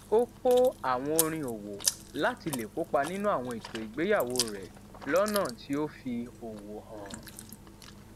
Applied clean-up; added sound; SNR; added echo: none; Chewing, mastication; 9 dB; none.